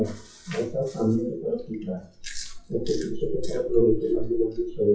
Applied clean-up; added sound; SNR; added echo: classical method WPE with log-MMSE.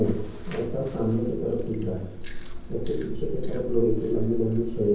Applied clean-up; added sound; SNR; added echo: none; Chewing, mastication; 2 dB; reverberation time 0.9 s.